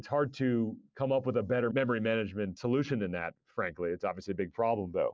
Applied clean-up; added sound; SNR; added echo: none; none; none; none.